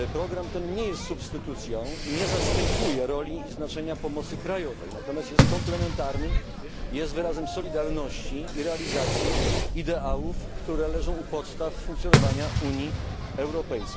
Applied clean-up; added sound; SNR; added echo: none; Fireworks; -4 dB; none.